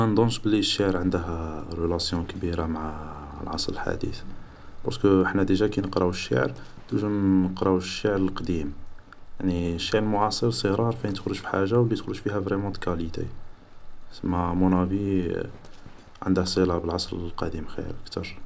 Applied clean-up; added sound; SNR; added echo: none; Livestock, farm animals, working animals; 12 dB; none.